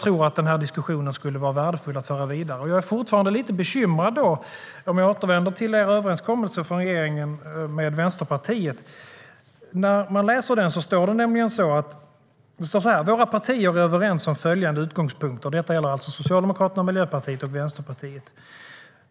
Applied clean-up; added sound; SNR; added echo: none; none; none; none.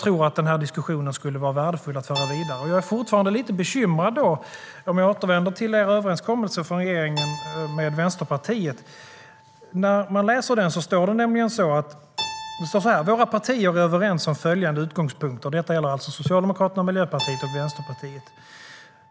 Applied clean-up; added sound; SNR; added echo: none; Keyboard (musical); 17 dB; none.